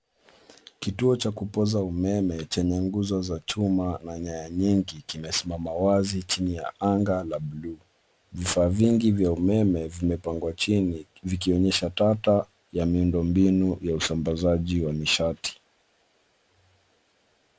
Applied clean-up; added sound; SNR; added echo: none; none; none; none.